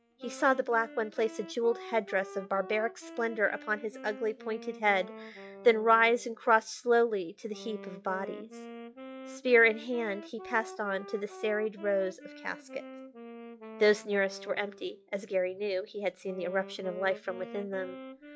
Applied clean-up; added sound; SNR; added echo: classical method log-MMSE.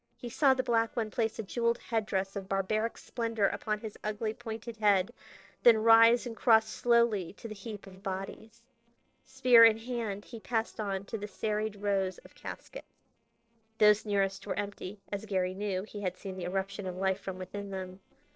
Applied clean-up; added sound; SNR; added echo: neural separator model SepFormer DNS4.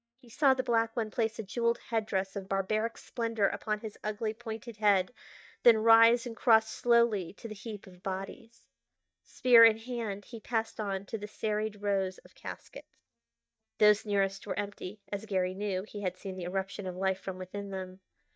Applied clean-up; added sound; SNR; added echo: neural mask model DeepFilterNet 3.